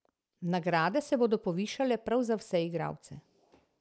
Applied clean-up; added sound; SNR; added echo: none; none; none; none.